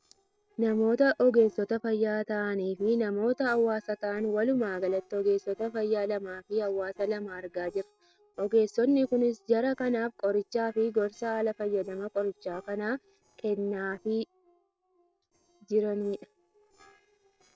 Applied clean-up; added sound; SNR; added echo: neural separator model SepFormer DNS4.